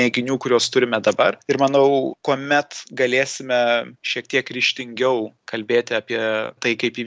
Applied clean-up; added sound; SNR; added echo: none; none; none; none.